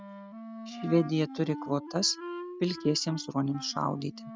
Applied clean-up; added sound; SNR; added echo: neural mask model RNNoise.